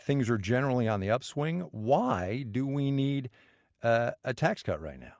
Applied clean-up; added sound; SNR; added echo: none; none; none; none.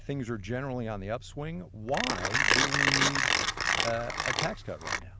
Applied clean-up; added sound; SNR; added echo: none; Mechanisms; -5 dB; none.